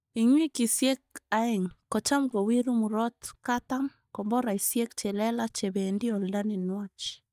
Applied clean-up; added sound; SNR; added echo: neural mask model DeepFilterNet 3.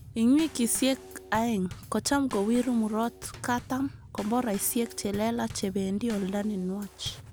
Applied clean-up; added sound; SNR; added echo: none; Bass drum / Snare drum / Drum kit; 16 dB; none.